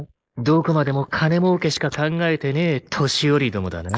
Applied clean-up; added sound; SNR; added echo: neural mask model Resemble Enhance denoiser.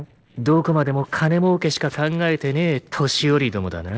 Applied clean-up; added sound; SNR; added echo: neural separator model SepFormer DNS4.